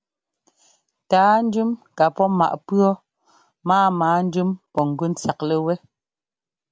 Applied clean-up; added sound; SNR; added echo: none; none; none; none.